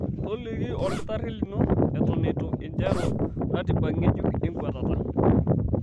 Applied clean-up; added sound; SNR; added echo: none; Zipper (clothing); 11 dB; none.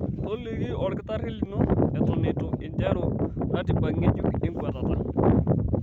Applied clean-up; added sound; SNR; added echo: none; none; none; none.